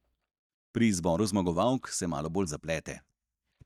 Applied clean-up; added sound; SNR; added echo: neural mask model DeepFilterNet 3.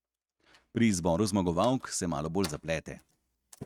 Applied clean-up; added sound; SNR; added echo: neural mask model RNNoise.